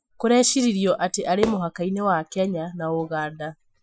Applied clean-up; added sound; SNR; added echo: classical method Wiener filter.